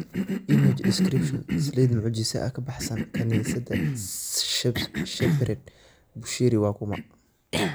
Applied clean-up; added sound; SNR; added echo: none; Cough; 2 dB; none.